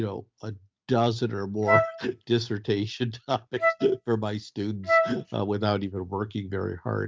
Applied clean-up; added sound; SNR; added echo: neural mask model RNNoise.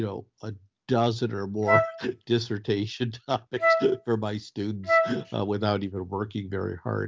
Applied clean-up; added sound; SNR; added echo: none; Wind instrument, woodwind instrument; -1 dB; none.